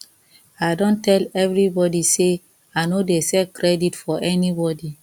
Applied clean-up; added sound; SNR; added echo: none; none; none; none.